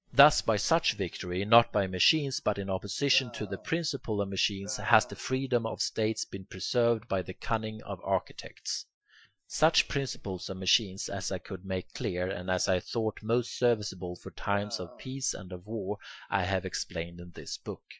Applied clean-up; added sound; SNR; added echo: classical method Wiener filter.